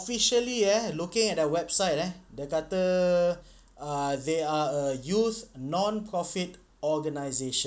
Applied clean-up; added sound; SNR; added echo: none; none; none; none.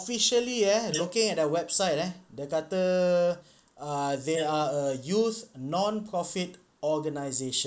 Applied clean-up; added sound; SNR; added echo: neural mask model Resemble Enhance denoiser.